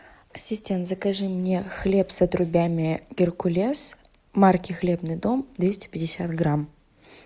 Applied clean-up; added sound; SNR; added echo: none; none; none; none.